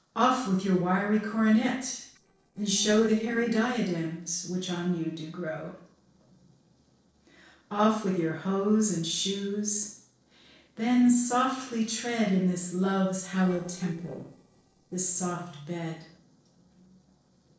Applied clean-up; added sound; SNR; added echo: neural separator model SepFormer DNS4.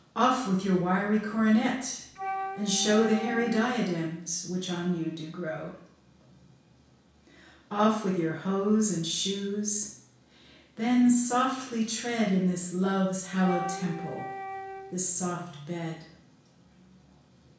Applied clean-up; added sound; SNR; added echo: none; Wind instrument, woodwind instrument; 9 dB; reverberation time 0.6 s.